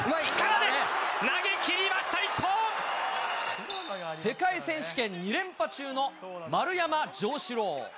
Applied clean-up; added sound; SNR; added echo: none; none; none; none.